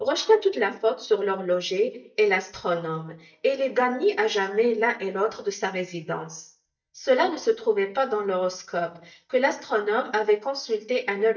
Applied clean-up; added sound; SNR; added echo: neural mask model DeepFilterNet 3.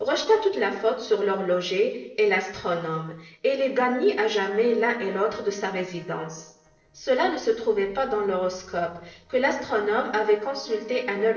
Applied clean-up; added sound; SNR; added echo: neural separator model SepFormer DNS4.